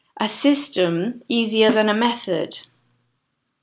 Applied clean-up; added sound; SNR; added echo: none; Snare drum; 10 dB; none.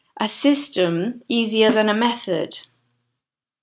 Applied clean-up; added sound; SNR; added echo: neural mask model RNNoise.